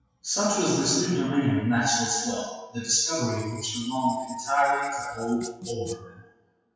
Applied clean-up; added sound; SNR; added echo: classical method WPE with log-MMSE.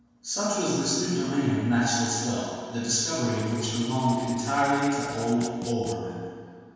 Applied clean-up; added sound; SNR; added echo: none; Writing; 16 dB; reverberation time 1.9 s.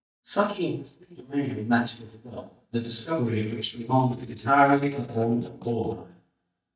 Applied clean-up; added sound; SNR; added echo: neural mask model DeepFilterNet 3.